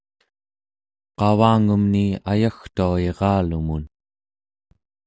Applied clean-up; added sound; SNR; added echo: none; none; none; none.